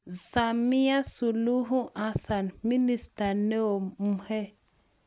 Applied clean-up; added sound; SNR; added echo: none; none; none; none.